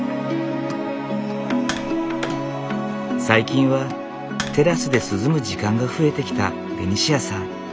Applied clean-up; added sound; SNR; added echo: none; Tap; 14 dB; none.